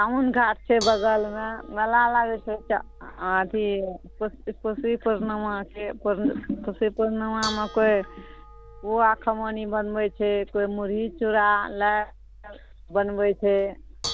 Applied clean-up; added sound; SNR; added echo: none; Dishes, pots, and pans / Bell; 16 dB; none.